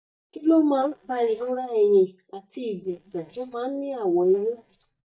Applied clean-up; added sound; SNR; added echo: neural mask model DeepFilterNet 3.